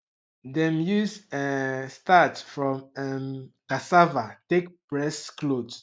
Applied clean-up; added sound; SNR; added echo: none; none; none; none.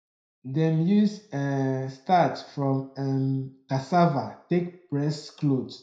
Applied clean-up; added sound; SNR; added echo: none; none; none; reverberation time 0.4 s.